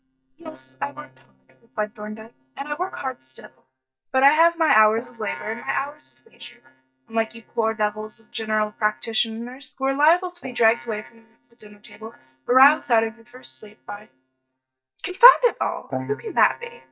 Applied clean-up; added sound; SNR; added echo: neural mask model DeepFilterNet 3.